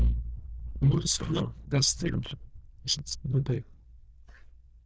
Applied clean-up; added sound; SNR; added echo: neural diffusion model UNIVERSE++.